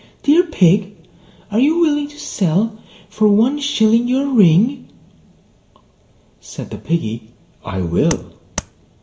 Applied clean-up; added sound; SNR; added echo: none; Tap; 10 dB; reverberation time 0.7 s.